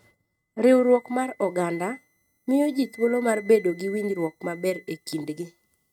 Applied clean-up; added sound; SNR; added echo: neural mask model RNNoise.